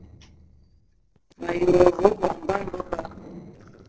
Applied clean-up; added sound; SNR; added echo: neural separator model SepFormer DNS4.